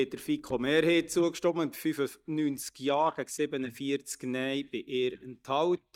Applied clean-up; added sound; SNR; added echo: neural mask model DeepFilterNet 3.